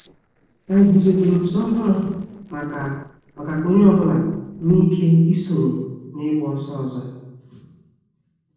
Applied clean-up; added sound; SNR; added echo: neural separator model SepFormer DNS4.